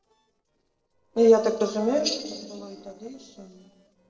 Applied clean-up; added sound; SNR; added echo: neural separator model SepFormer DNS4.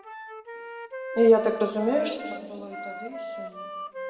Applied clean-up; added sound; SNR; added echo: none; Wind instrument, woodwind instrument; 10 dB; reverberation time 1.8 s.